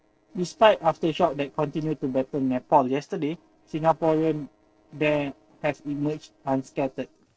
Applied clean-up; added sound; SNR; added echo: neural separator model SepFormer DNS4.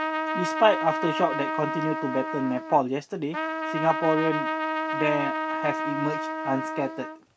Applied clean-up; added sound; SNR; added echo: none; Trumpet; 2 dB; none.